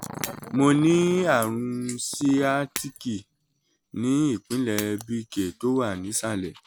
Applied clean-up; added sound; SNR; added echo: none; Growling + Shatter; 16 dB; none.